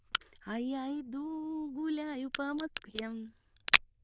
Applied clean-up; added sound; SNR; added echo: neural diffusion model UNIVERSE++.